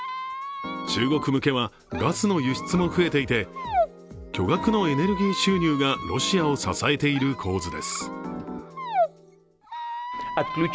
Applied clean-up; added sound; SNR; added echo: none; Squeak; 7 dB; none.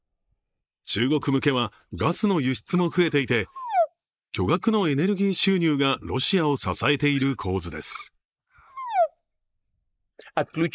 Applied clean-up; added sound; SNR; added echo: neural mask model Resemble Enhance denoiser.